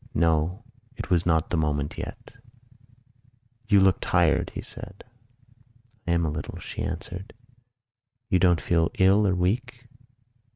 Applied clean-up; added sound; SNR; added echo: neural mask model RNNoise.